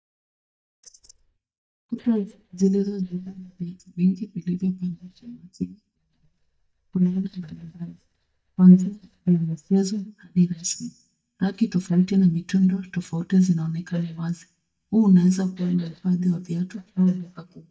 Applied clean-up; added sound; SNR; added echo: neural mask model DeepFilterNet 3.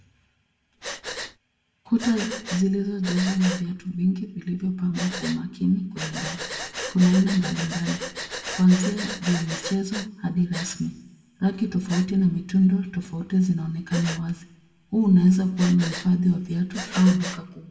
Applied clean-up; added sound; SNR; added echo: none; Breathing; 13 dB; reverberation time 0.6 s.